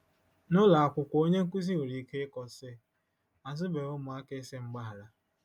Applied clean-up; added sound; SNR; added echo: none; none; none; none.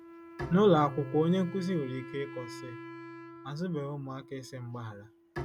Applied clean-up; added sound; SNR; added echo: none; Bowed string instrument + Wind instrument, woodwind instrument; 12 dB; none.